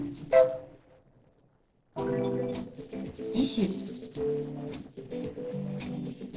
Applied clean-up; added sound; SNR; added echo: neural separator model SepFormer DNS4.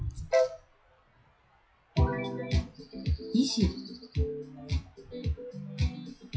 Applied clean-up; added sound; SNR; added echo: classical method WPE with log-MMSE.